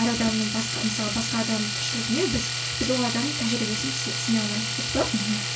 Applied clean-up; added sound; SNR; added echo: none; Domestic sounds, home sounds; 1 dB; reverberation time 0.2 s.